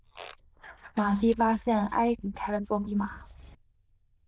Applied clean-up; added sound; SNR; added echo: neural diffusion model UNIVERSE++.